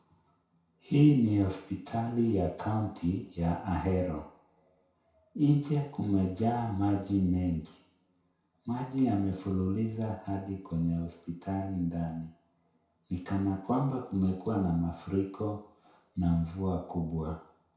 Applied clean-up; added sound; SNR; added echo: none; none; none; reverberation time 0.6 s.